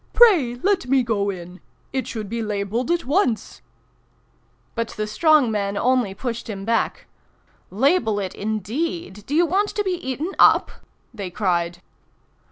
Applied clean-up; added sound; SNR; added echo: none; none; none; none.